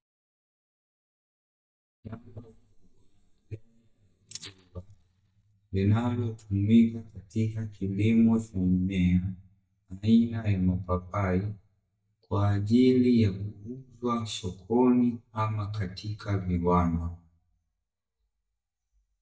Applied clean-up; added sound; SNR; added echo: neural mask model DeepFilterNet 3.